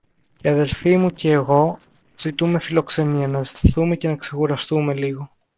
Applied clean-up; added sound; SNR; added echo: neural separator model SepFormer DNS4.